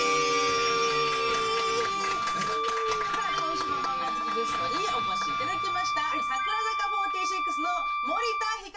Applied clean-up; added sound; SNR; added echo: none; Wind instrument, woodwind instrument; -3 dB; reverberation time 0.2 s.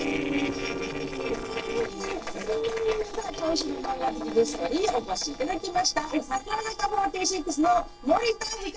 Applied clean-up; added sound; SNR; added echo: neural separator model SepFormer DNS4.